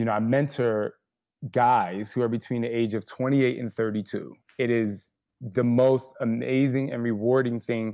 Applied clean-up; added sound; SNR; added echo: none; none; none; none.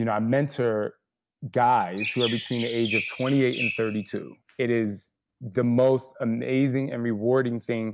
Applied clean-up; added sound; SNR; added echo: none; Chirp, tweet; 7 dB; none.